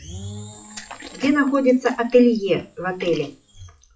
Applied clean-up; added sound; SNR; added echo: classical method WPE with log-MMSE.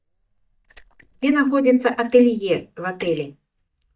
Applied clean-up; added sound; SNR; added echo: neural mask model DeepFilterNet 3.